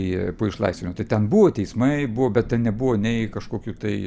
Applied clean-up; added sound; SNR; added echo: none; Thunder / Rain; 18 dB; none.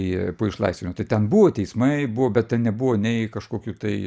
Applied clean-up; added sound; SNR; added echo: none; none; none; none.